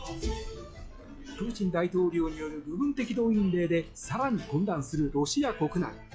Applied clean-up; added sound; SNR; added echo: classical method log-MMSE.